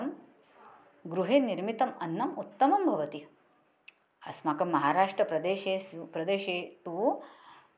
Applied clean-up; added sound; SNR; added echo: none; none; none; none.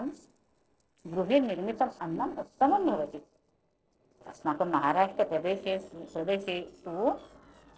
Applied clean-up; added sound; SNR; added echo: neural separator model SepFormer DNS4.